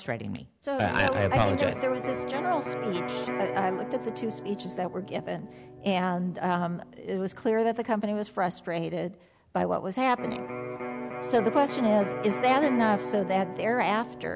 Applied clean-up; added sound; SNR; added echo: none; Electric guitar; 8 dB; none.